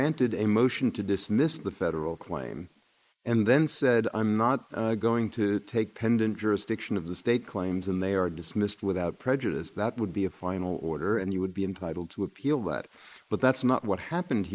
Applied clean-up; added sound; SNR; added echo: neural mask model Resemble Enhance denoiser.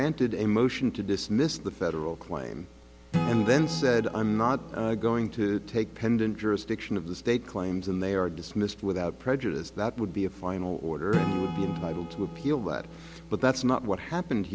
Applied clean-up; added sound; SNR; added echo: none; Acoustic guitar / Strum; 11 dB; none.